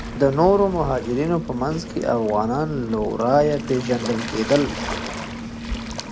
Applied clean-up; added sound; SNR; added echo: none; Waves, surf; 8 dB; none.